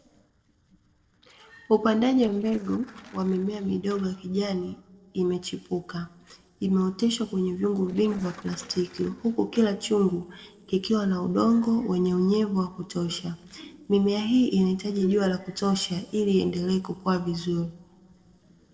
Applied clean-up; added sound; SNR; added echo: neural separator model SepFormer DNS4.